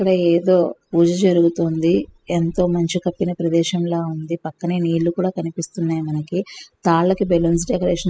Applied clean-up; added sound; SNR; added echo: classical method spectral subtraction.